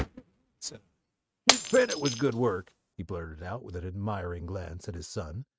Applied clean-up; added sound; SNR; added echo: neural mask model RNNoise.